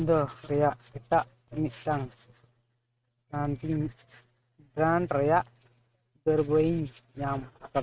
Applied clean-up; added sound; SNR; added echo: neural mask model RNNoise.